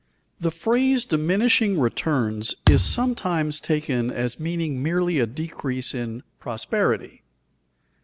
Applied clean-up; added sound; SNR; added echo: none; Thump, thud; 0 dB; none.